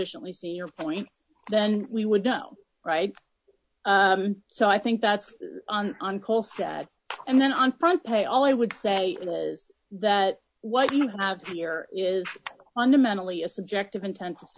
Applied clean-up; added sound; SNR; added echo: none; none; none; none.